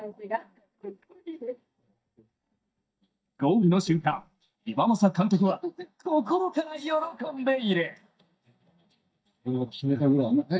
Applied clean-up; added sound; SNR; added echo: neural mask model DeepFilterNet 3.